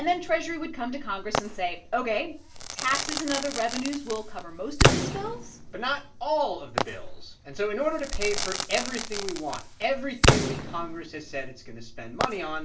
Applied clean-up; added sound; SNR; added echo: none; Crackle / Fireworks; 0 dB; reverberation time 0.3 s.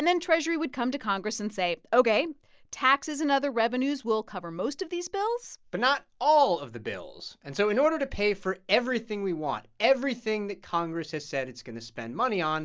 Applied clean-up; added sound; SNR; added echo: none; none; none; none.